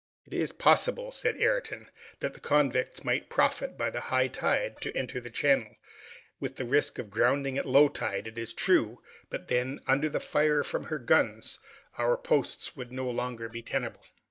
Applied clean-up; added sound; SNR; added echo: neural mask model DeepFilterNet 3.